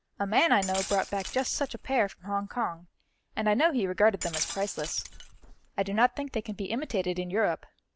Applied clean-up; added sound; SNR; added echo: none; Glass; 11 dB; none.